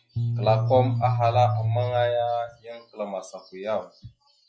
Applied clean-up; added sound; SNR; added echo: classical method log-MMSE.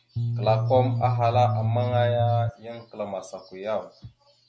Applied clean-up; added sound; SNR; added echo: none; Bass guitar; -2 dB; none.